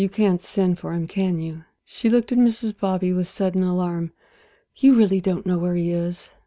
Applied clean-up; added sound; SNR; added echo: none; none; none; none.